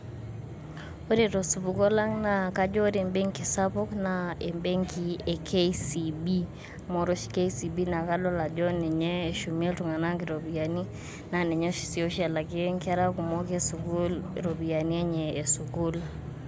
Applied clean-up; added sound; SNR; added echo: none; none; none; none.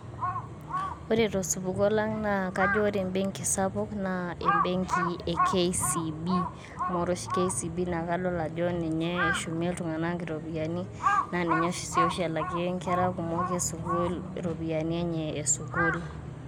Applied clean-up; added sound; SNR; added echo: none; Crow; 4 dB; none.